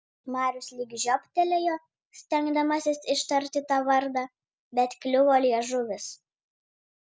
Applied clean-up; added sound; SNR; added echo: none; none; none; none.